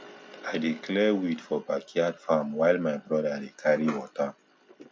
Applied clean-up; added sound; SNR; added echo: none; none; none; none.